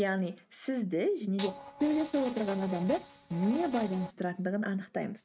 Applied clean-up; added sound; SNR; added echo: neural mask model RNNoise.